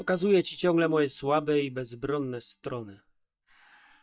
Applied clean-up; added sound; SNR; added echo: neural mask model DeepFilterNet 3.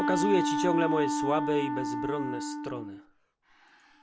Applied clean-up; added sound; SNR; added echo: none; Wind instrument, woodwind instrument; 0 dB; none.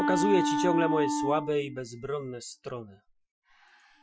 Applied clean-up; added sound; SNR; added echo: classical method Wiener filter.